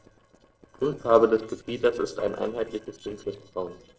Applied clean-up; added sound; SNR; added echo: neural separator model SepFormer DNS4.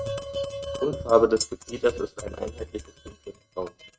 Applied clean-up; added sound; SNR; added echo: neural mask model RNNoise.